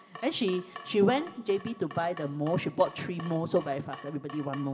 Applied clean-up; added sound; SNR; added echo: none; Drip / Water tap, faucet; 16 dB; reverberation time 1.2 s.